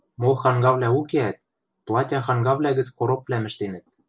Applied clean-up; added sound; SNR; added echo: none; none; none; none.